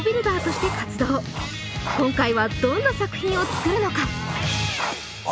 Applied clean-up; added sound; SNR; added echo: none; Writing; 11 dB; none.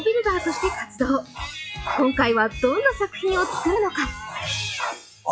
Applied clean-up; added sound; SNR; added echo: classical method log-MMSE.